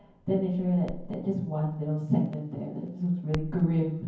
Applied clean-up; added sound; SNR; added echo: none; Crackle; 16 dB; reverberation time 0.9 s.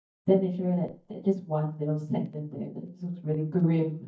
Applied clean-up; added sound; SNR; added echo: neural mask model DeepFilterNet 3.